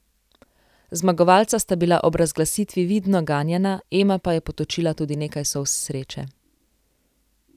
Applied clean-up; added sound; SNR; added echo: none; none; none; none.